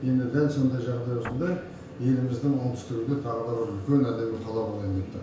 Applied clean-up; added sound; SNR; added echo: none; Guitar; 16 dB; reverberation time 0.5 s.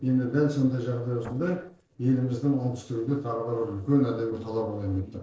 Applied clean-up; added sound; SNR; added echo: neural separator model SepFormer DNS4.